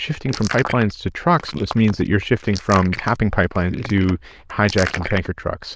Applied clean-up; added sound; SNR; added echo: neural diffusion model UNIVERSE++.